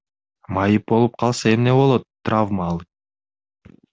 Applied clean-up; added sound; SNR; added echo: none; none; none; none.